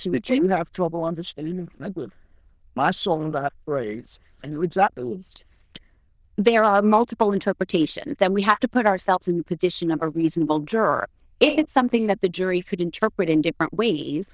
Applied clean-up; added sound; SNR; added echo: neural diffusion model UNIVERSE++.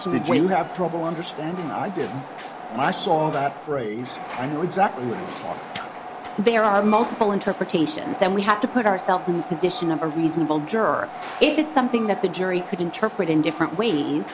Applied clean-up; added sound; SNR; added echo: none; Train; 12 dB; none.